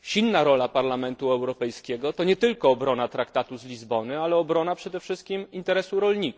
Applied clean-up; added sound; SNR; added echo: neural separator model SepFormer DNS4.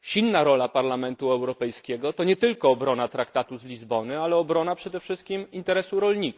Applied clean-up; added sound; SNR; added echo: neural mask model Resemble Enhance denoiser.